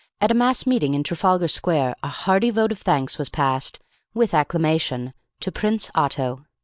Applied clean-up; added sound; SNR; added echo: none; none; none; none.